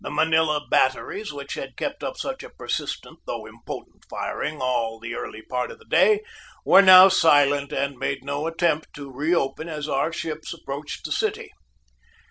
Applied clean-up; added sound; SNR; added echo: none; none; none; none.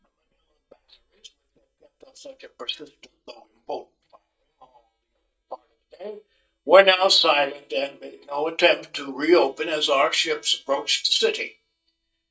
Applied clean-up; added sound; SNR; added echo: neural mask model DeepFilterNet 3.